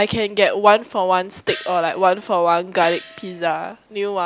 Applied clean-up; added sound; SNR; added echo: none; Gong; 17 dB; none.